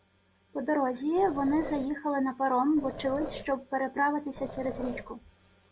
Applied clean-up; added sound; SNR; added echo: none; Growling; 12 dB; none.